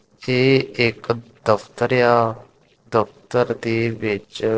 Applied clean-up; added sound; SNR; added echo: neural separator model SepFormer DNS4.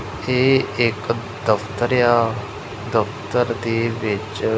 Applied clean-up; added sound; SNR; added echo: none; none; none; none.